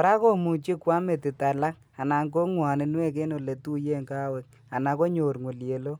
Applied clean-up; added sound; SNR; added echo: none; none; none; none.